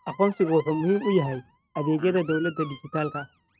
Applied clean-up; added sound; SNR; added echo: neural mask model RNNoise.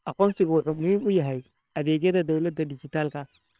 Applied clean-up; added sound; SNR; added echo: neural separator model SepFormer WHAM!.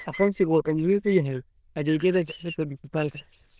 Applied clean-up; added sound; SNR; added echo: neural diffusion model UNIVERSE++.